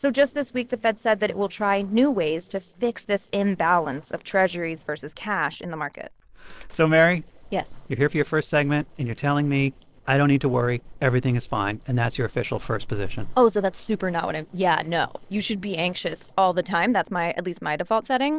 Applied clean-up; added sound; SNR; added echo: neural separator model SepFormer DNS4.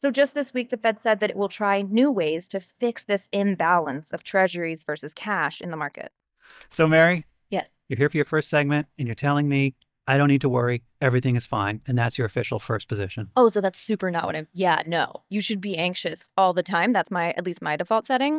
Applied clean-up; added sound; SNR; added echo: neural mask model DeepFilterNet 3.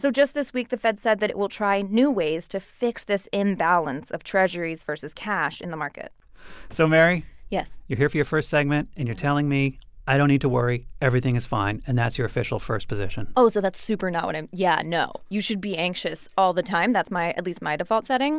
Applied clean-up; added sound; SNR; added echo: none; none; none; none.